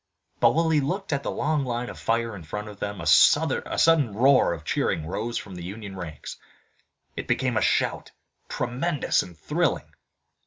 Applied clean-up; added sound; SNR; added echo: none; none; none; none.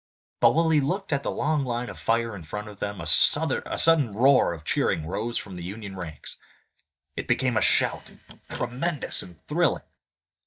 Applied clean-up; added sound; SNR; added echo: neural mask model DeepFilterNet 3.